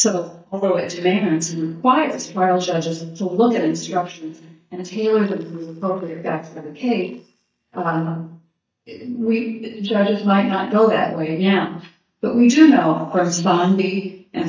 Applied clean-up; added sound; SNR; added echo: neural mask model DeepFilterNet 3.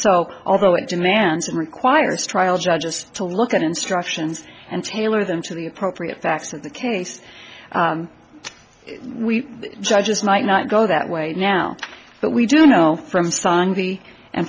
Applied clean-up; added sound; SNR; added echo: none; none; none; none.